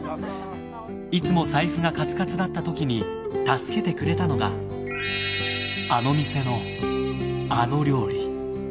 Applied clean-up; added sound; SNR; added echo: none; none; none; none.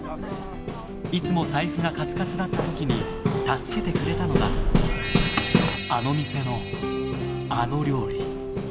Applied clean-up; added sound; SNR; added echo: none; Hammer; 1 dB; none.